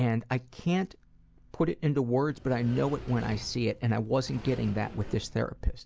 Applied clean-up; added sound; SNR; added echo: none; Sliding door; 15 dB; none.